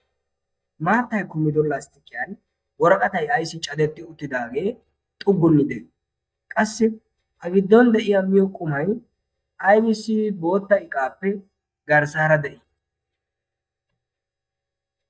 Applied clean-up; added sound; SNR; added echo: neural mask model DeepFilterNet 3.